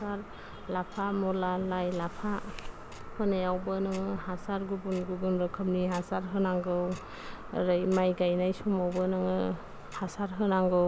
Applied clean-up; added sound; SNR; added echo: none; Tick-tock; 14 dB; none.